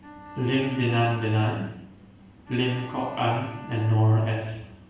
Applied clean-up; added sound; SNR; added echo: none; Bowed string instrument; 18 dB; reverberation time 0.7 s.